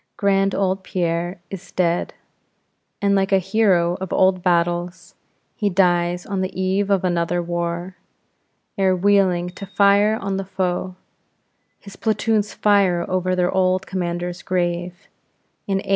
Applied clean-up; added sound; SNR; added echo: none; none; none; none.